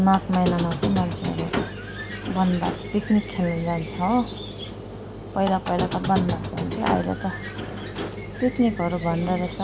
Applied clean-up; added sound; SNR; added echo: none; Squeak; 6 dB; none.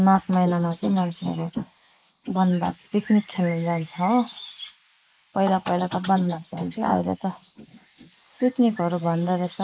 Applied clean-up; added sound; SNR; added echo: neural mask model Resemble Enhance denoiser.